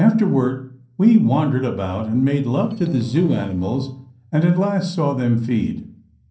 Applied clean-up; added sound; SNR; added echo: neural separator model SepFormer DNS4.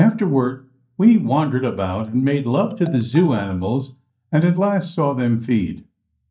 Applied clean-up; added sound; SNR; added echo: neural mask model DeepFilterNet 3.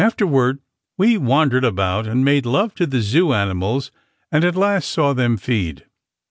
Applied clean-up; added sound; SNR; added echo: none; none; none; none.